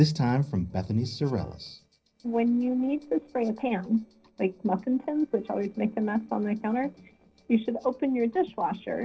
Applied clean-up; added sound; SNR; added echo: neural separator model SepFormer DNS4.